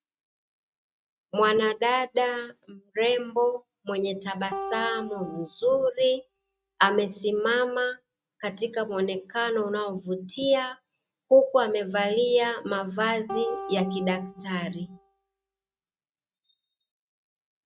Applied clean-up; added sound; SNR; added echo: neural mask model RNNoise.